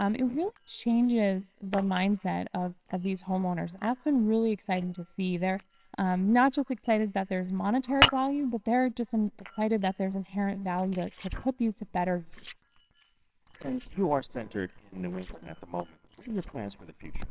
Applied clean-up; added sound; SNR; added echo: neural separator model SepFormer WHAMR!.